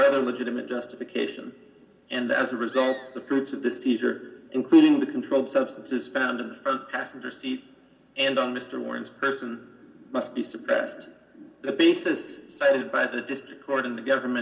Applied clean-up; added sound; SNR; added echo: none; Animal; 19 dB; reverberation time 2.9 s.